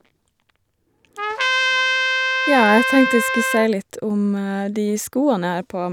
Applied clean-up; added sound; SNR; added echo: none; Trumpet; 0 dB; none.